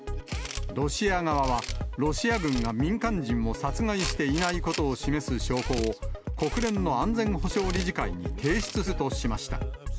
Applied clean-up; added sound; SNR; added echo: none; Tools; 15 dB; none.